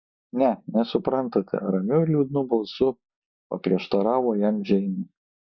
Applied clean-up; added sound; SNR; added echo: none; none; none; none.